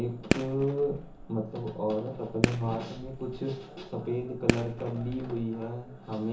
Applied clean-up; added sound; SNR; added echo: none; Fireworks; 4 dB; reverberation time 0.7 s.